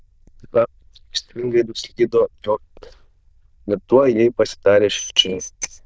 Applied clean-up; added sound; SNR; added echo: neural diffusion model UNIVERSE++.